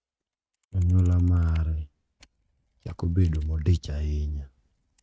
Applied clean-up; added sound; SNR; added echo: neural mask model RNNoise.